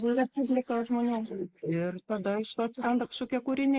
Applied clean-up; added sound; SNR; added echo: neural mask model Resemble Enhance denoiser.